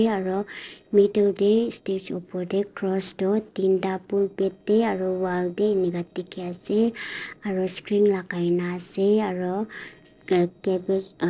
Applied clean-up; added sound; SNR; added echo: neural separator model SepFormer DNS4.